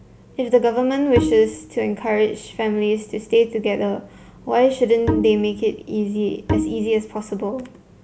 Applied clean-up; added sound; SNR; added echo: none; Bowed string instrument; 6 dB; none.